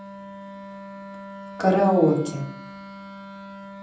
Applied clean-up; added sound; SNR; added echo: none; Wind instrument, woodwind instrument; 13 dB; reverberation time 0.6 s.